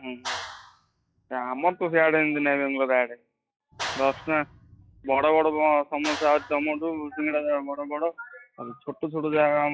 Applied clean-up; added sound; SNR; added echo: classical method log-MMSE.